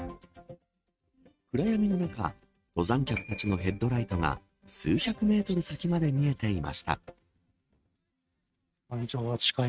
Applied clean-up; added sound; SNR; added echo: neural mask model RNNoise.